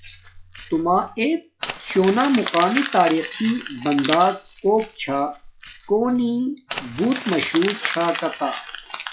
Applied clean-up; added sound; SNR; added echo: classical method log-MMSE.